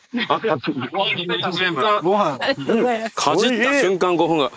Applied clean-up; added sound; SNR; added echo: neural mask model Resemble Enhance denoiser.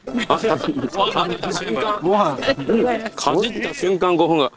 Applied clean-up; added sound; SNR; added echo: neural separator model SepFormer DNS4.